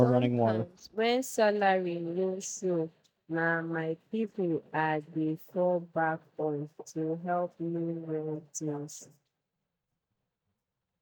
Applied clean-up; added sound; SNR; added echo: neural mask model DeepFilterNet 3.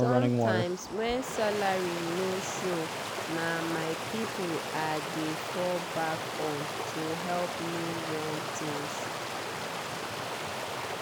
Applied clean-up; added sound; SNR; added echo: none; Stream; -1 dB; none.